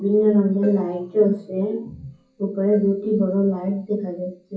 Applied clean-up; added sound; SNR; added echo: classical method WPE with log-MMSE.